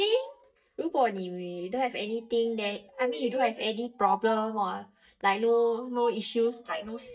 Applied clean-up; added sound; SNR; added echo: neural mask model DeepFilterNet 3.